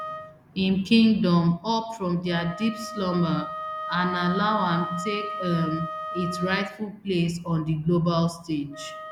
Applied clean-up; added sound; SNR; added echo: none; Wind instrument, woodwind instrument; 10 dB; none.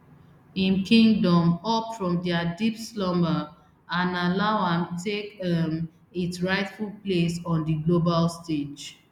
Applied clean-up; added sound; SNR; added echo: none; none; none; none.